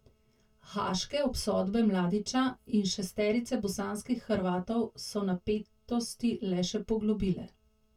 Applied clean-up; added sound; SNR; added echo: none; none; none; reverberation time 0.1 s.